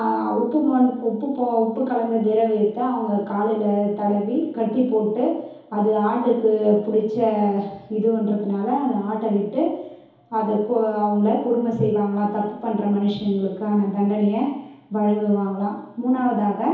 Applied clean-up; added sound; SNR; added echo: none; none; none; reverberation time 2.2 s.